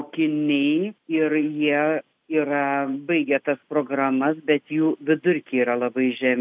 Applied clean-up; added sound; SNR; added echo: none; none; none; none.